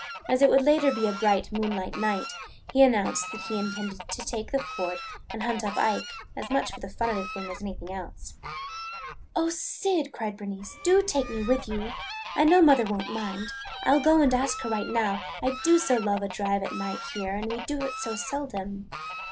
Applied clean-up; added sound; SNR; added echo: none; Fowl; 11 dB; none.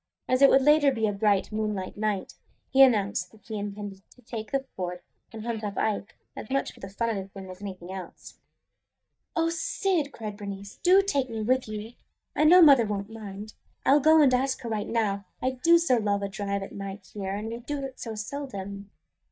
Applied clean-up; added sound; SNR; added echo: neural mask model DeepFilterNet 3.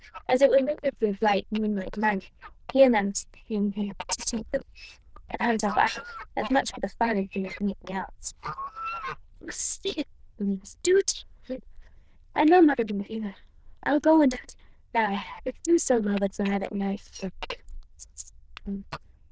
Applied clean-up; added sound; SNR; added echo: neural diffusion model UNIVERSE++.